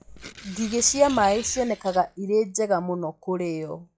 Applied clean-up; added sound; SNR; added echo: classical method log-MMSE.